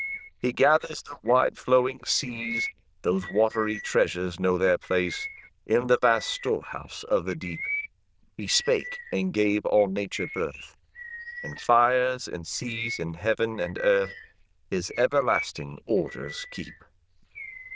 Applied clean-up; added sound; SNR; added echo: neural diffusion model UNIVERSE++.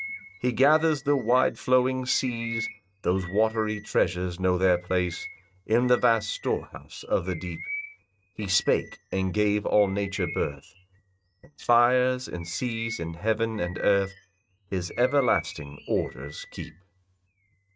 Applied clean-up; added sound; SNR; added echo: neural mask model RNNoise.